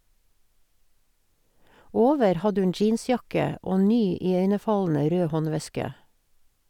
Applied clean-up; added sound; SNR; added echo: none; none; none; none.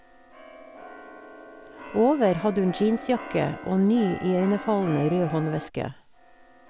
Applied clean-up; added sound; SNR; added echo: none; Keyboard (musical); 14 dB; none.